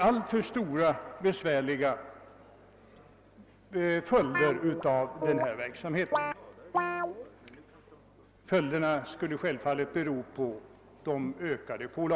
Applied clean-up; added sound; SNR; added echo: none; Guitar; 3 dB; none.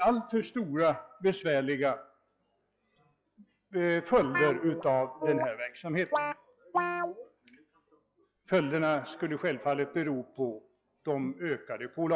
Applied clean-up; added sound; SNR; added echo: classical method log-MMSE.